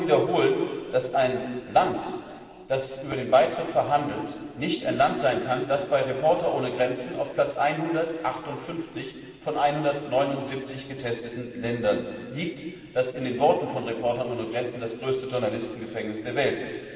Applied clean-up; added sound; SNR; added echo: none; none; none; reverberation time 2.3 s.